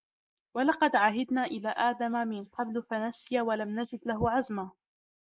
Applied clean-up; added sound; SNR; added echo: neural mask model Resemble Enhance denoiser.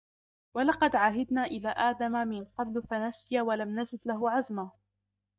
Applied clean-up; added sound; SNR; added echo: neural mask model DeepFilterNet 3.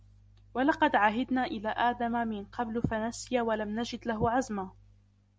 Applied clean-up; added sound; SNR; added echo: none; none; none; none.